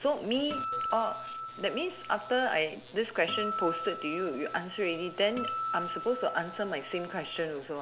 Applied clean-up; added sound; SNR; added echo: none; Acoustic guitar; 6 dB; none.